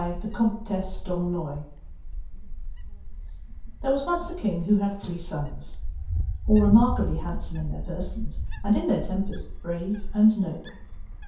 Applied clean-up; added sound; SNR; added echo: none; Wind; 4 dB; reverberation time 0.6 s.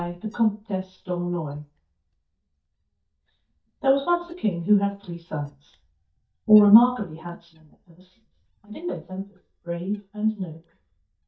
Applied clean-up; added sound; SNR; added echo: neural mask model DeepFilterNet 3.